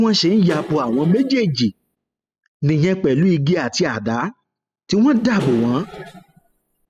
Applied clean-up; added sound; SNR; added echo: classical method spectral subtraction.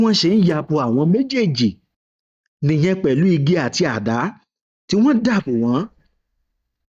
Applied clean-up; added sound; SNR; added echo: neural mask model DeepFilterNet 3.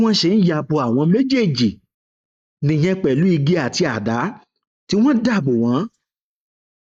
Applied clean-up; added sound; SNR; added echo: neural mask model Resemble Enhance denoiser.